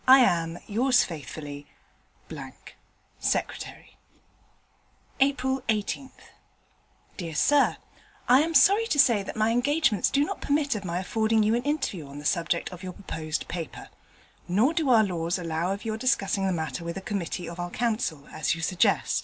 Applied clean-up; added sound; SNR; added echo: none; none; none; none.